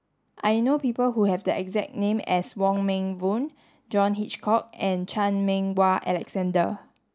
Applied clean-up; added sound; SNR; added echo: neural mask model Resemble Enhance denoiser.